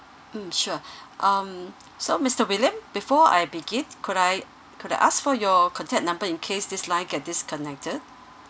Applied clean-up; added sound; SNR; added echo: none; none; none; none.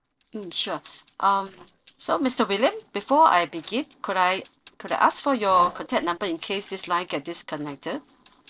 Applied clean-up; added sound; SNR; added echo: neural separator model SepFormer DNS4.